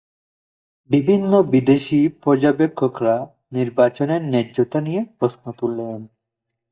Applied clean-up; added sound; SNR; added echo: neural mask model DeepFilterNet 3.